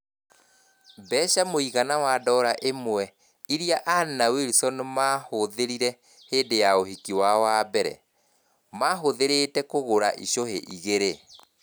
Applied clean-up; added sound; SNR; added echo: none; none; none; none.